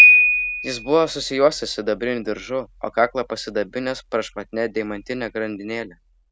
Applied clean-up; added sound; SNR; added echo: none; Piano; -1 dB; none.